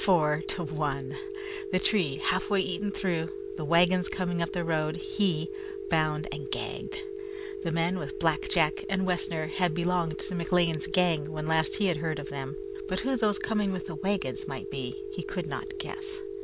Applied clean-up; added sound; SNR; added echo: none; Telephone; 7 dB; none.